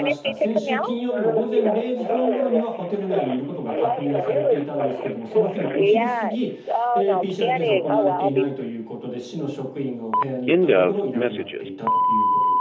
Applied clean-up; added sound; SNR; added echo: none; Telephone; -4 dB; reverberation time 0.6 s.